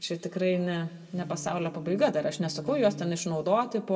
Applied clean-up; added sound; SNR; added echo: none; Organ; 13 dB; reverberation time 0.9 s.